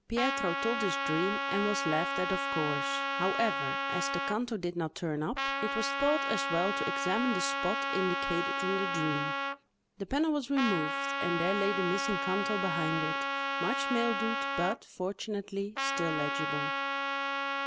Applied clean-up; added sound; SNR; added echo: none; Trumpet; 0 dB; none.